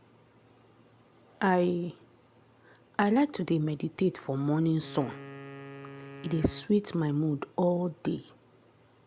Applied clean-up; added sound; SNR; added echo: none; Wind instrument, woodwind instrument; 16 dB; none.